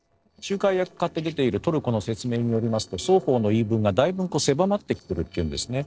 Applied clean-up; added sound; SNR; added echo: neural separator model SepFormer DNS4.